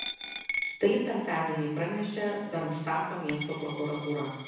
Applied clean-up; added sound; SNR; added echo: none; Coin (dropping); 8 dB; reverberation time 1.1 s.